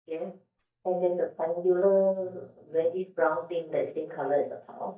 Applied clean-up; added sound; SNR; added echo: neural mask model DeepFilterNet 3.